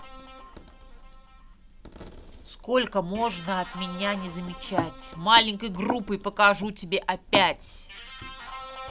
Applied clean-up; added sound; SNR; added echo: none; Coin (dropping) + Guitar; 16 dB; none.